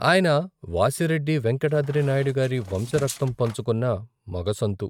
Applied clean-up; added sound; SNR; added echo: neural mask model RNNoise.